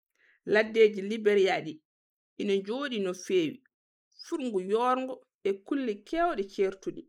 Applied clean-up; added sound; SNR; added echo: neural mask model Resemble Enhance denoiser.